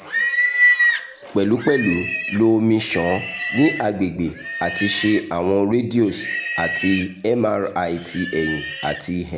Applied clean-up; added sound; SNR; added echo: none; Livestock, farm animals, working animals; 4 dB; none.